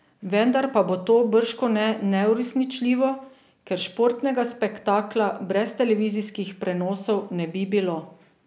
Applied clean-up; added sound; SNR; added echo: none; none; none; none.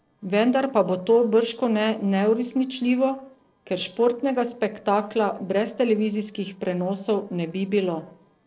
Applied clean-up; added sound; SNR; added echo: neural separator model SepFormer DNS4.